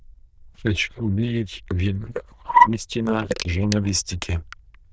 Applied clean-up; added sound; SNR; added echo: neural diffusion model UNIVERSE++.